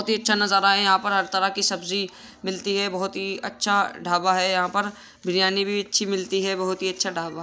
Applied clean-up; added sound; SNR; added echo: none; none; none; none.